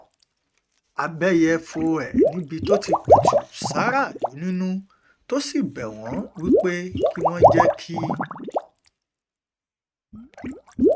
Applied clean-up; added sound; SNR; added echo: neural mask model RNNoise.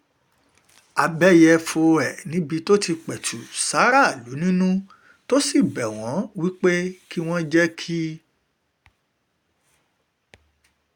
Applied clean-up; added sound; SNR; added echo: none; none; none; none.